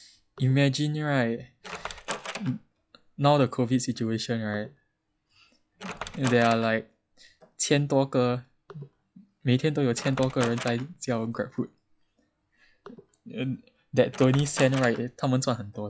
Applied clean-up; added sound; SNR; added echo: classical method log-MMSE.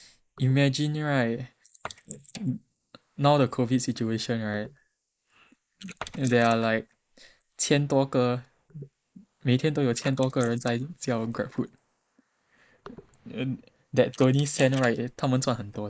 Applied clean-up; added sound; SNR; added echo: neural mask model Resemble Enhance denoiser.